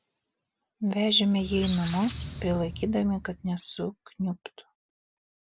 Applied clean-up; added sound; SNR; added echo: none; Squeak; 5 dB; none.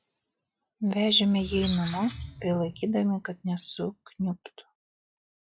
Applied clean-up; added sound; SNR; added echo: classical method log-MMSE.